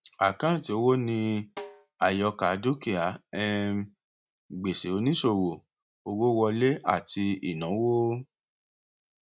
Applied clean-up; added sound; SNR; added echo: neural mask model RNNoise.